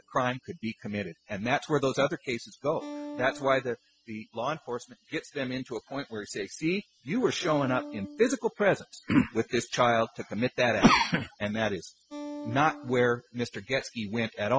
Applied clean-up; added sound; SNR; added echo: classical method spectral subtraction.